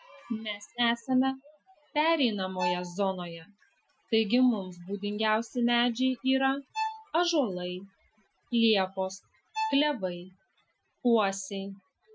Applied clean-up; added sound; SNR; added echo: classical method Wiener filter.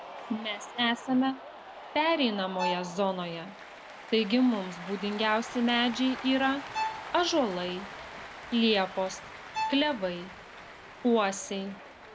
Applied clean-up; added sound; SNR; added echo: none; Bowed string instrument + Cheering; 11 dB; none.